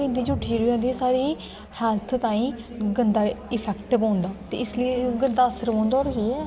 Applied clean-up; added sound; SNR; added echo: none; none; none; none.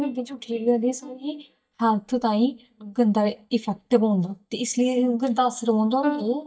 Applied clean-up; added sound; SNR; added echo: neural mask model DeepFilterNet 3.